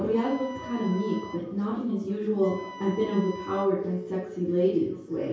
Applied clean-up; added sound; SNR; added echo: none; Wind instrument, woodwind instrument; 15 dB; reverberation time 0.6 s.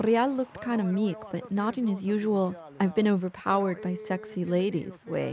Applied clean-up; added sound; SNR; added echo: none; none; none; none.